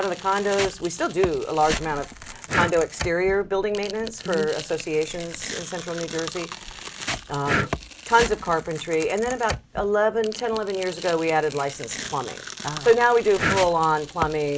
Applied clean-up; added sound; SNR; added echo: none; Breathing + Tearing; 8 dB; none.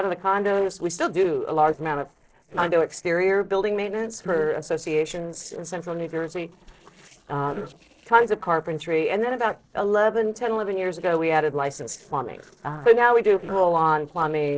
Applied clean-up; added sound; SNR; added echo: neural separator model SepFormer DNS4.